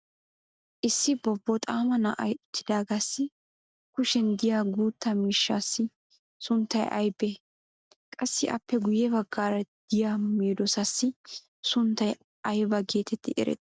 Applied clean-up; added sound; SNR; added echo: none; none; none; none.